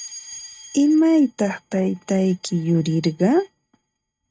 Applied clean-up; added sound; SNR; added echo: neural mask model RNNoise.